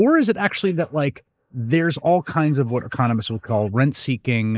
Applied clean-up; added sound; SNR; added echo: neural mask model Resemble Enhance denoiser.